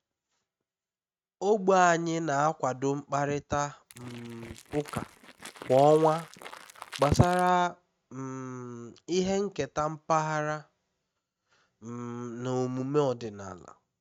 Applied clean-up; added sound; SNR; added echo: neural mask model RNNoise.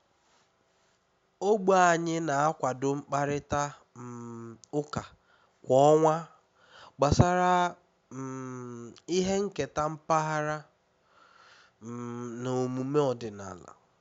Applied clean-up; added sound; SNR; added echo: none; none; none; none.